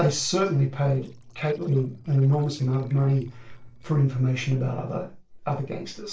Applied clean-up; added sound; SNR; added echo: neural separator model SepFormer DNS4.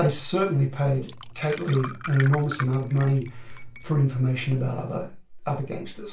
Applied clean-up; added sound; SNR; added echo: none; Glass; 14 dB; reverberation time 0.3 s.